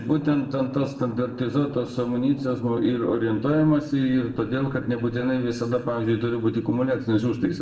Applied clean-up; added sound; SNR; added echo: neural separator model SepFormer DNS4.